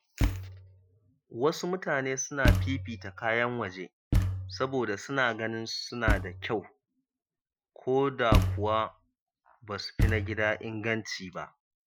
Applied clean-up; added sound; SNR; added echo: classical method Wiener filter.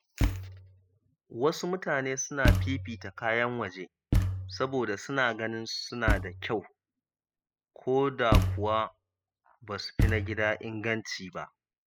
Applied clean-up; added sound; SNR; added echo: classical method spectral subtraction.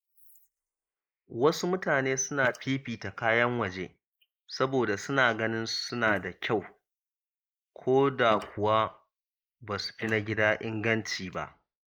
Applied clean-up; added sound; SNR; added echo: neural mask model Resemble Enhance denoiser.